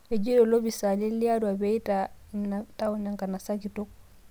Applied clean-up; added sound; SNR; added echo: none; none; none; none.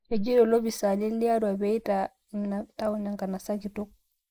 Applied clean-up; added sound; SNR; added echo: neural mask model Resemble Enhance denoiser.